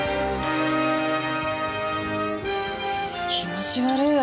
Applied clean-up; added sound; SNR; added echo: none; none; none; none.